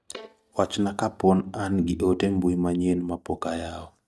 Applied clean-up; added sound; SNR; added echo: neural mask model DeepFilterNet 3.